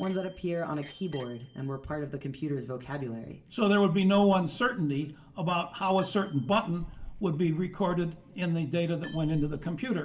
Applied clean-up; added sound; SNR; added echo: none; Bicycle bell; 19 dB; reverberation time 0.5 s.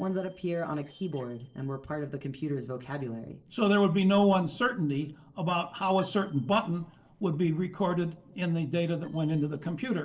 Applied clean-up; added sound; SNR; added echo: neural separator model SepFormer DNS4.